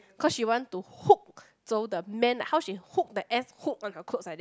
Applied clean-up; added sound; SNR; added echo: none; none; none; none.